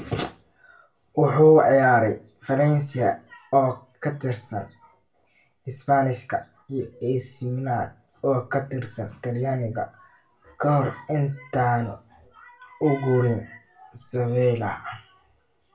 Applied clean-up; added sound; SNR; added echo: none; none; none; reverberation time 0.3 s.